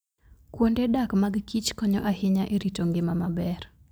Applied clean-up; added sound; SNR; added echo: none; none; none; none.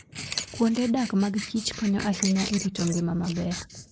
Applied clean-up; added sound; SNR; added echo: neural mask model Resemble Enhance denoiser.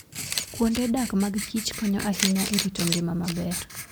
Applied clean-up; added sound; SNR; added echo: none; Writing + Camera; 6 dB; none.